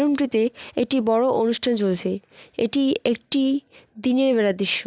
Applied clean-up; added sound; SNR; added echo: none; none; none; none.